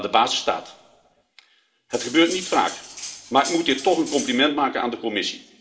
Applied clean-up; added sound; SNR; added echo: none; Cutlery, silverware; 12 dB; reverberation time 1.7 s.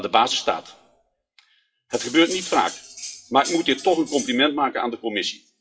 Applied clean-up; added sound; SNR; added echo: classical method WPE with log-MMSE.